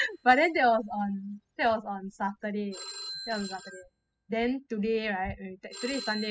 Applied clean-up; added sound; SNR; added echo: classical method spectral subtraction.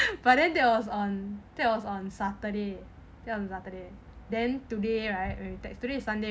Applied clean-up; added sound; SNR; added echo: none; none; none; none.